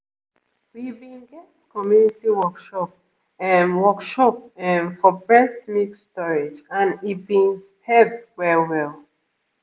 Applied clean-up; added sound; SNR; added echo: none; none; none; none.